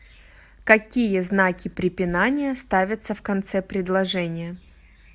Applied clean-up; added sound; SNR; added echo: none; none; none; none.